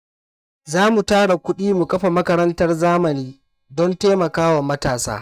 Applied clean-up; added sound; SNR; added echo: neural mask model DeepFilterNet 3.